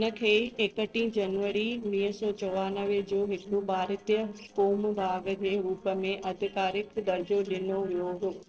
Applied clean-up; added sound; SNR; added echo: neural separator model SepFormer DNS4.